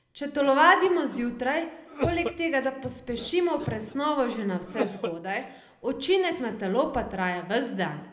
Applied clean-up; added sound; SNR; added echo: none; Cough; 11 dB; reverberation time 0.7 s.